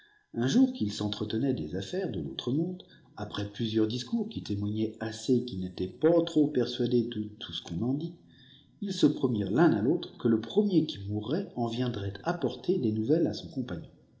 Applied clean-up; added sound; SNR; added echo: none; none; none; reverberation time 1.5 s.